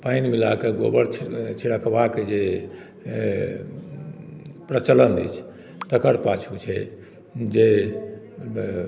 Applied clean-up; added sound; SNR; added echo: none; none; none; none.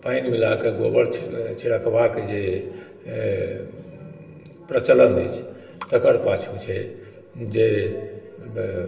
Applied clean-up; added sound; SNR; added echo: none; none; none; reverberation time 1.0 s.